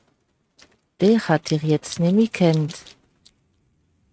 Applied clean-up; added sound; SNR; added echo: neural mask model RNNoise.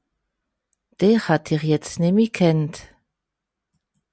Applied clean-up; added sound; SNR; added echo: none; none; none; none.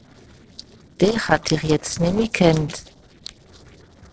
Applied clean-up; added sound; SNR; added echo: neural separator model SepFormer DNS4.